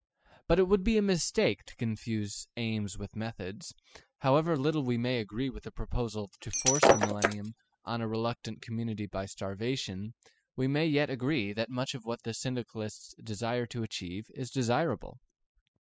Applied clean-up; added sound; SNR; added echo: classical method spectral subtraction.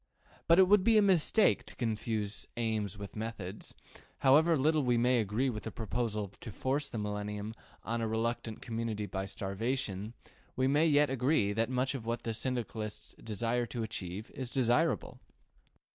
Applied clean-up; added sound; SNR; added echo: none; none; none; none.